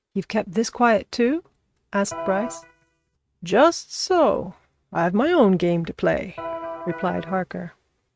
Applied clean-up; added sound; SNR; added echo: neural mask model RNNoise.